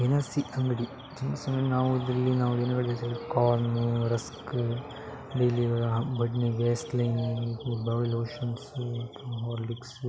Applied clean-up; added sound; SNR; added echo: none; none; none; none.